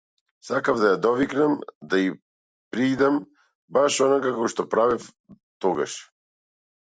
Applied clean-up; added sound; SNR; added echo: none; none; none; none.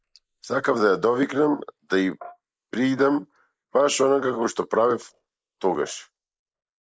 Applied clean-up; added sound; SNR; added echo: neural mask model Resemble Enhance denoiser.